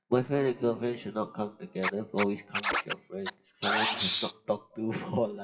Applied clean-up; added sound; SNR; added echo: classical method WPE with log-MMSE.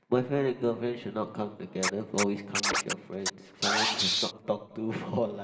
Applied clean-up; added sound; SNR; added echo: none; Scratching (performance technique); -1 dB; reverberation time 2.0 s.